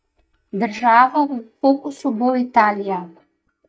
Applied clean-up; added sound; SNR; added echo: neural mask model DeepFilterNet 3.